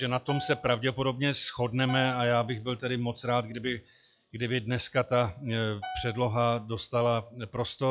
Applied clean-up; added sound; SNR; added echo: classical method log-MMSE.